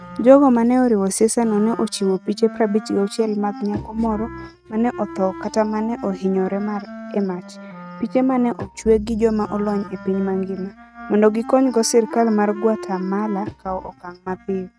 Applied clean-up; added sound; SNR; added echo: neural mask model RNNoise.